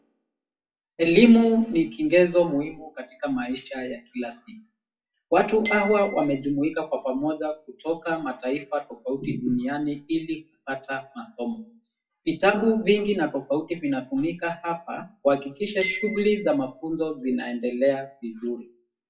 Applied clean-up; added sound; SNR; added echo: classical method WPE with log-MMSE.